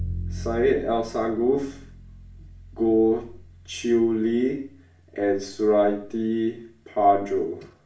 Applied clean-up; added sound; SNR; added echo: none; Bowed string instrument; 15 dB; reverberation time 0.4 s.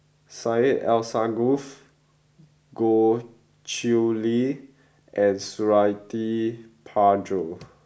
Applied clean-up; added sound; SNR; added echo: none; none; none; none.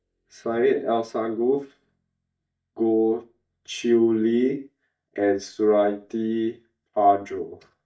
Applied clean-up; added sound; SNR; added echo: neural mask model DeepFilterNet 3.